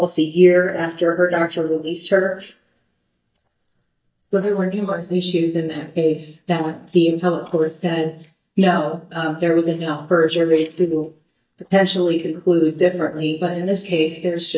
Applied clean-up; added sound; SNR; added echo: neural mask model DeepFilterNet 3.